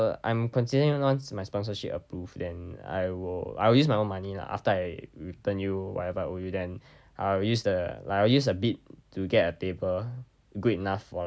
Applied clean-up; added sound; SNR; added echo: none; none; none; none.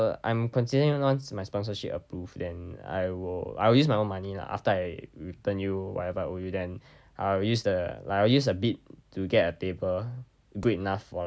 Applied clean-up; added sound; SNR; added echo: none; Hammer; 19 dB; none.